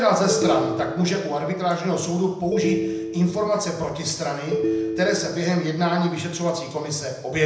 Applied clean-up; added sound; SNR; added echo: none; Telephone; 5 dB; reverberation time 0.8 s.